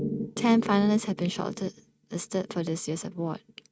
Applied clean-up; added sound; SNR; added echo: neural mask model RNNoise.